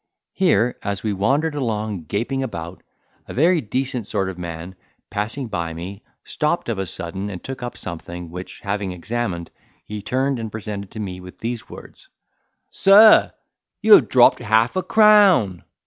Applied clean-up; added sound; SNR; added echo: none; none; none; none.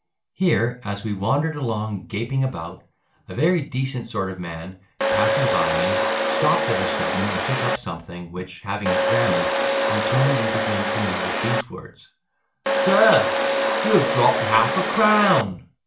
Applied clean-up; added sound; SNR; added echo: none; Domestic sounds, home sounds; -2 dB; reverberation time 0.2 s.